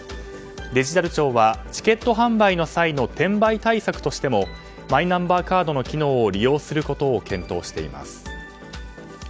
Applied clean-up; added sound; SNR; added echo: none; none; none; none.